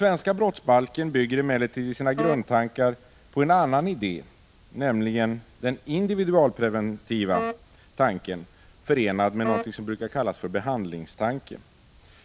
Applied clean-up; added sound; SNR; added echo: none; Wind instrument, woodwind instrument; 8 dB; none.